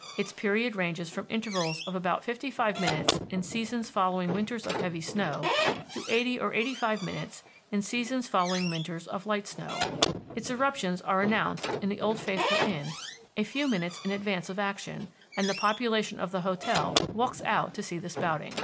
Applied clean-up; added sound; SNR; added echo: none; Squeak / Slam; 5 dB; none.